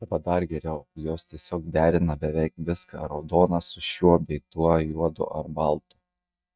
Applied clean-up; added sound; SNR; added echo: neural mask model DeepFilterNet 3.